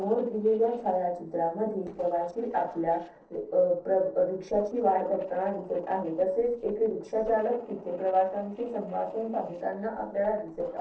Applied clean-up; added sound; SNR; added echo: neural separator model SepFormer DNS4.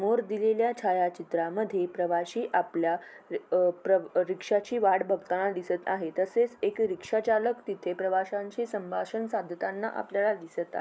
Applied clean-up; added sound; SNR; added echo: none; none; none; none.